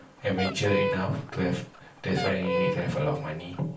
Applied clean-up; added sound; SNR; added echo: none; Fowl; 4 dB; reverberation time 0.3 s.